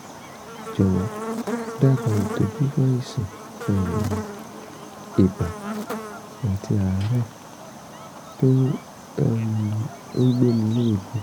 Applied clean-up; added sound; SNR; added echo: none; Buzz; 10 dB; none.